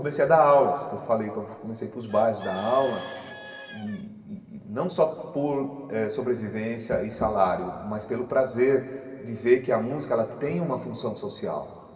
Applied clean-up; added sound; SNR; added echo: none; Bird / Chicken, rooster; 20 dB; reverberation time 2.3 s.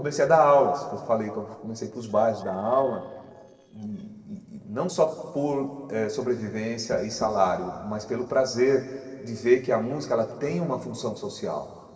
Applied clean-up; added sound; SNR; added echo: neural separator model SepFormer DNS4.